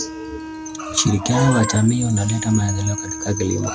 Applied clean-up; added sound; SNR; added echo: none; Wind instrument, woodwind instrument + Wind chime; 10 dB; none.